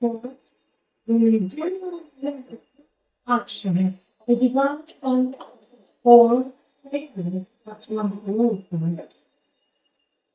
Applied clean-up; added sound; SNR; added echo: neural mask model DeepFilterNet 3.